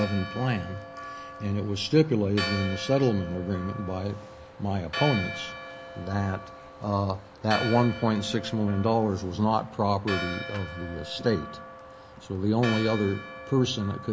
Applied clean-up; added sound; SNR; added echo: none; Church bell; 11 dB; none.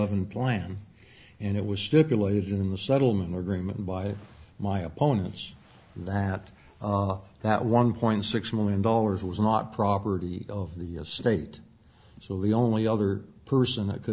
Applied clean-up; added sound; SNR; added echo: none; none; none; none.